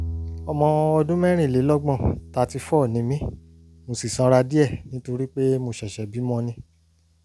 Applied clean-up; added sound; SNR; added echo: none; Bowed string instrument; 16 dB; none.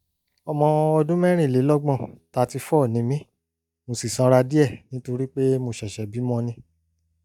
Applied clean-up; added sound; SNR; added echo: neural mask model DeepFilterNet 3.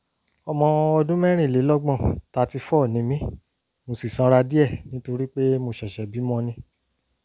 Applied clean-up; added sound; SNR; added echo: none; none; none; none.